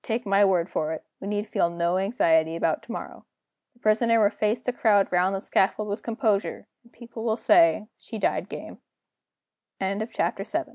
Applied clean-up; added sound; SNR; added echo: none; none; none; none.